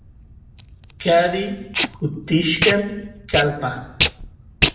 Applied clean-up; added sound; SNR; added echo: none; Packing tape, duct tape; 4 dB; reverberation time 0.8 s.